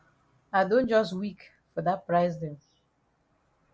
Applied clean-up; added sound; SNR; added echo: none; none; none; none.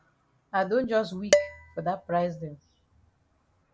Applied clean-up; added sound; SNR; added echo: none; Dishes, pots, and pans; 0 dB; none.